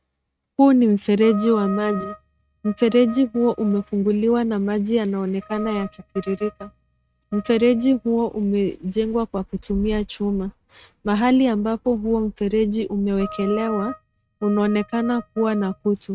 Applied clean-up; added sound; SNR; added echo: neural mask model RNNoise.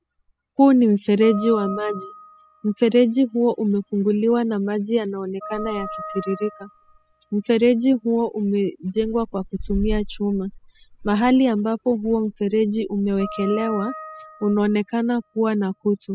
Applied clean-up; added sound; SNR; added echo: classical method spectral subtraction.